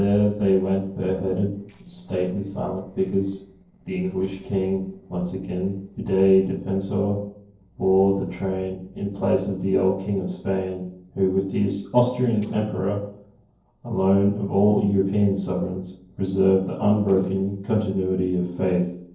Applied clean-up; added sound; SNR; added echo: neural separator model SepFormer DNS4.